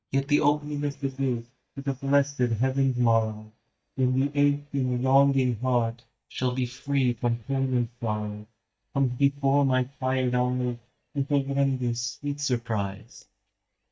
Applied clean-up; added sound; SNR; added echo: neural mask model DeepFilterNet 3.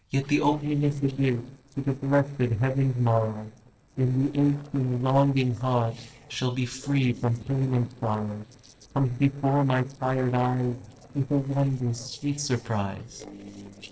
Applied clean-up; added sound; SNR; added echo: neural separator model SepFormer DNS4.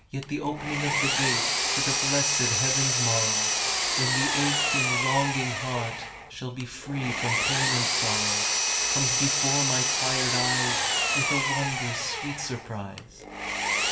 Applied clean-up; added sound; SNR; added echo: none; Power tool; -5 dB; reverberation time 0.8 s.